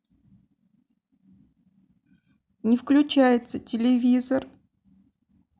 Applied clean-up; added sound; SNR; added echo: none; none; none; none.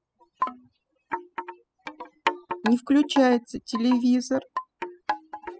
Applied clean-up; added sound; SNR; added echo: classical method spectral subtraction.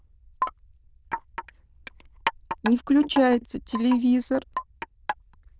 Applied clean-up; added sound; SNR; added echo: neural diffusion model UNIVERSE++.